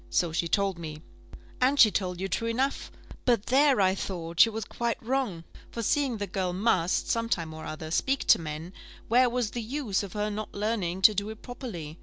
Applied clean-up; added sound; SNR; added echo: none; none; none; none.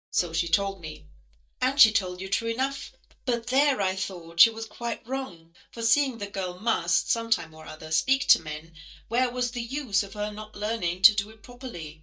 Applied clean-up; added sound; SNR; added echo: neural mask model DeepFilterNet 3.